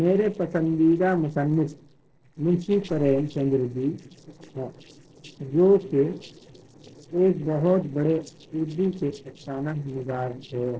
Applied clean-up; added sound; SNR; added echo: neural separator model SepFormer DNS4.